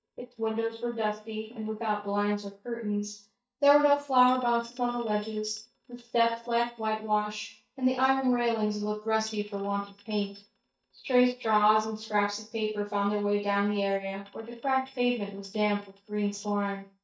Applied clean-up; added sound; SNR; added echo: neural mask model DeepFilterNet 3.